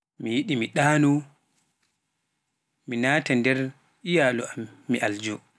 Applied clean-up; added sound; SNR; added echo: none; none; none; none.